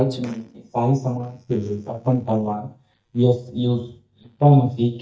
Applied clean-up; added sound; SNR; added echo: neural mask model DeepFilterNet 3.